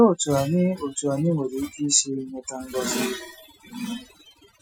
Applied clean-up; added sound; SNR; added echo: classical method Wiener filter.